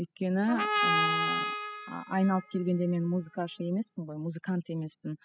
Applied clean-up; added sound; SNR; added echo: classical method spectral subtraction.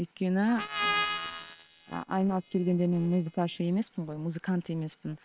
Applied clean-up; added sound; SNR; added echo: neural separator model SepFormer WHAM!.